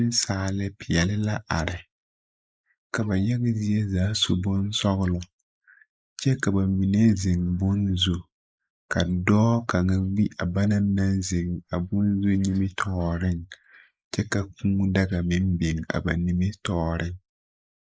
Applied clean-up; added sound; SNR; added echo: neural mask model Resemble Enhance denoiser.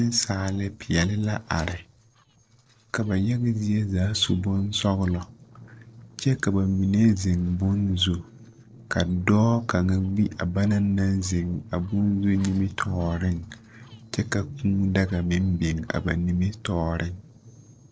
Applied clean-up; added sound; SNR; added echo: neural separator model SepFormer DNS4.